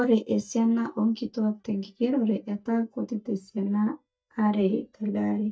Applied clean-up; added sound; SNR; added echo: neural mask model DeepFilterNet 3.